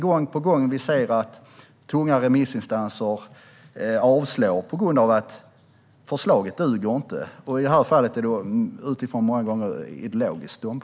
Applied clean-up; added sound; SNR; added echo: none; none; none; none.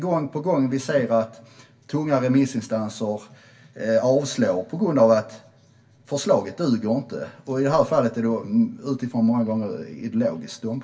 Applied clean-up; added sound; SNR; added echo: none; none; none; reverberation time 0.2 s.